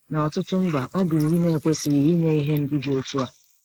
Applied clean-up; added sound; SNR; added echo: neural mask model Resemble Enhance denoiser.